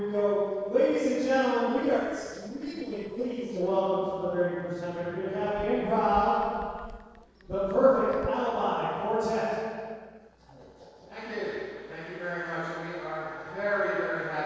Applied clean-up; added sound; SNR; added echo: neural separator model SepFormer DNS4.